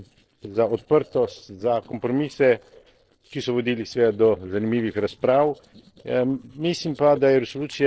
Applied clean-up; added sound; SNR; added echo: neural separator model SepFormer DNS4.